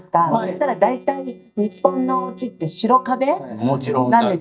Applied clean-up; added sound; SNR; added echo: neural mask model DeepFilterNet 3.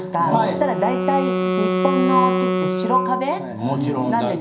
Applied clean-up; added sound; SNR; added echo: none; Wind instrument, woodwind instrument; 2 dB; reverberation time 0.3 s.